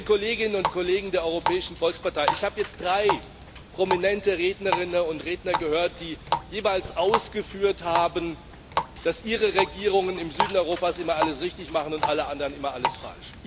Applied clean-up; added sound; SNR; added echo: none; Water tap, faucet; 5 dB; none.